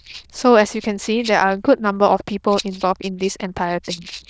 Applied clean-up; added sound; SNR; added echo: neural diffusion model UNIVERSE++.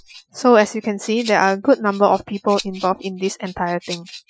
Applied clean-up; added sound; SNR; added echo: classical method Wiener filter.